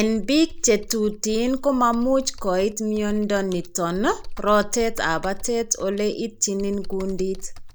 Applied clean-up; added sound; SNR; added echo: none; Computer keyboard; 10 dB; none.